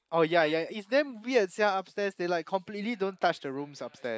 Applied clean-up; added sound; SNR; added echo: neural mask model Resemble Enhance denoiser.